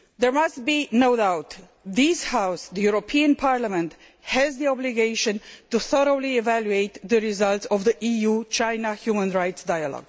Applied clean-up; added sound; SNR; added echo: none; none; none; none.